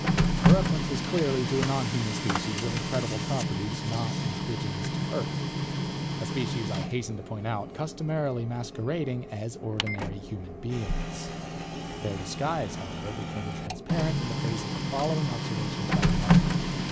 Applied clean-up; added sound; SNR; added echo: none; Printer; -3 dB; none.